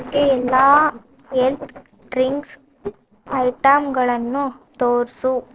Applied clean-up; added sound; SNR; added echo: neural separator model SepFormer DNS4.